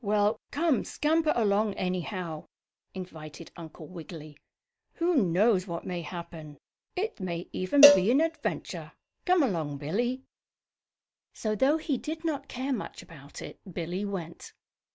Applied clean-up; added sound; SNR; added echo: none; Cowbell; -3 dB; none.